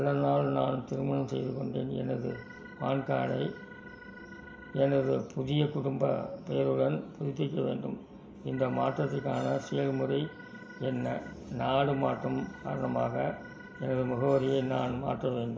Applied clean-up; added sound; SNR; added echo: none; Organ; 19 dB; reverberation time 0.6 s.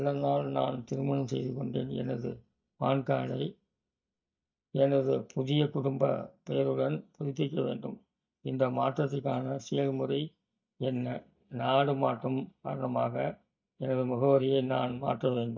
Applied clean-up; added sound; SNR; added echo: neural mask model DeepFilterNet 3.